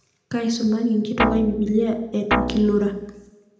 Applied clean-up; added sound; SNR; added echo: none; Guitar; 3 dB; reverberation time 0.8 s.